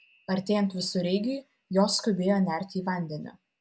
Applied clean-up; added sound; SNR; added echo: none; none; none; none.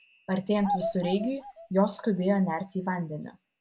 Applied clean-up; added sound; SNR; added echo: none; Bird vocalization, bird call, bird song; 9 dB; none.